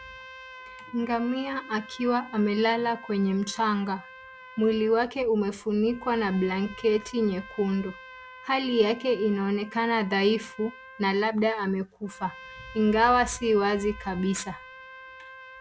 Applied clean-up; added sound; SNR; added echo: none; Trumpet; 19 dB; none.